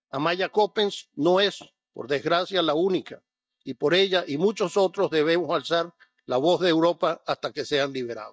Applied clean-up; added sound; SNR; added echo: neural mask model DeepFilterNet 3.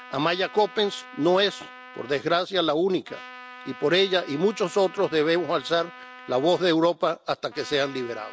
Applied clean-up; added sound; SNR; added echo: none; Trumpet; 19 dB; none.